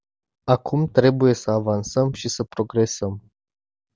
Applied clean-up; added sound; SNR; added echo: none; none; none; none.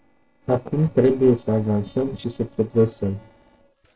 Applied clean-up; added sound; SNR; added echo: neural separator model SepFormer DNS4.